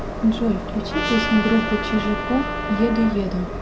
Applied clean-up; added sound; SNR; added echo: none; Trumpet + Train; 4 dB; none.